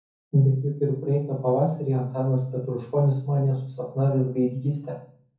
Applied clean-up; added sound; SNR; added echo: none; none; none; reverberation time 0.5 s.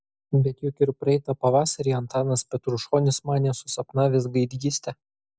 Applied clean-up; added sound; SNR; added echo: none; none; none; none.